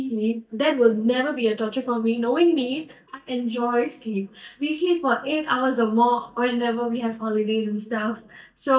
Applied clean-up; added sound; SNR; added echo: neural mask model DeepFilterNet 3.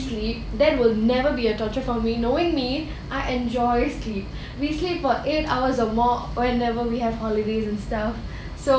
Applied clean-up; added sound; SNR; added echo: none; none; none; none.